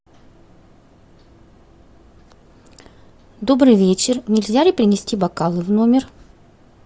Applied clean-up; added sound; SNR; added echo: none; none; none; none.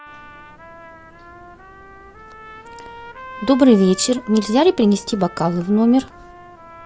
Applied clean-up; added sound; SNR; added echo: none; Trumpet; 19 dB; none.